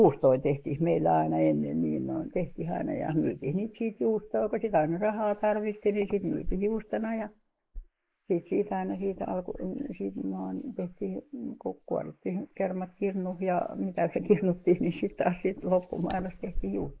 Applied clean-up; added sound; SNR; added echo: neural mask model Resemble Enhance denoiser.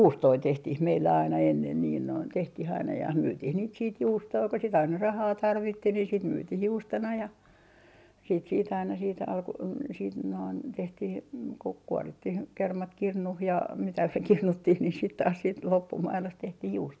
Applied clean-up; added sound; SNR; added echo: none; none; none; none.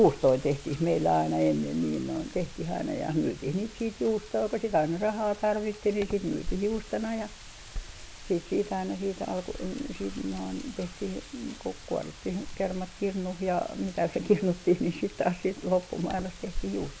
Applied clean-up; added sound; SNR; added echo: none; Wind; 13 dB; none.